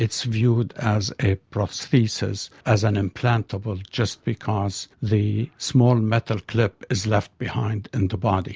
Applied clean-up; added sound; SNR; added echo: none; none; none; none.